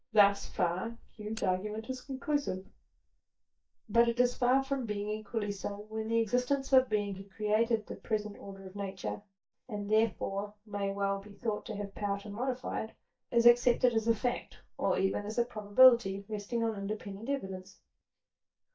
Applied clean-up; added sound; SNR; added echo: neural mask model DeepFilterNet 3.